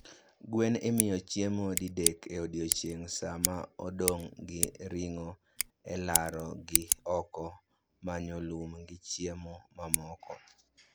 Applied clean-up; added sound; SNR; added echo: none; Scissors; 2 dB; none.